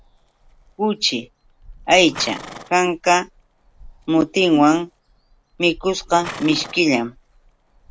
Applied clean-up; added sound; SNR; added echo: none; Livestock, farm animals, working animals; 19 dB; none.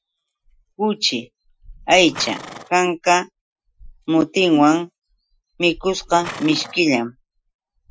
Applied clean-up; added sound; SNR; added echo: classical method Wiener filter.